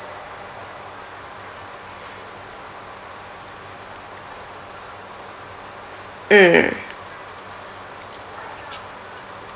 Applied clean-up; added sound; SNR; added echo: none; none; none; none.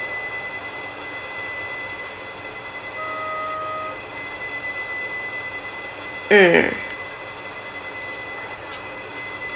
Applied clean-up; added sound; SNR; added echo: none; Bowed string instrument + Wind instrument, woodwind instrument; 5 dB; none.